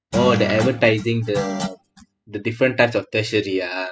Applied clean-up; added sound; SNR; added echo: classical method spectral subtraction.